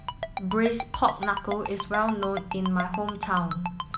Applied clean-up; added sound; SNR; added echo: none; Ringtone; 7 dB; none.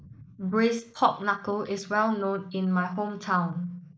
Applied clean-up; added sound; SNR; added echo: neural mask model Resemble Enhance denoiser.